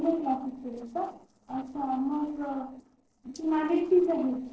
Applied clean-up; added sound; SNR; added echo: neural separator model SepFormer DNS4.